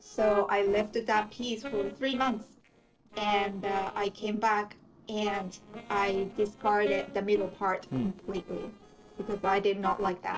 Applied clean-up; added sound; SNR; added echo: neural separator model SepFormer DNS4.